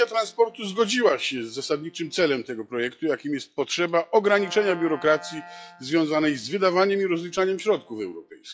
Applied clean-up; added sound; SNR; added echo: classical method log-MMSE.